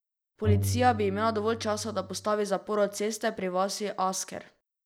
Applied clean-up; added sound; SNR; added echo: none; Bowed string instrument; 5 dB; none.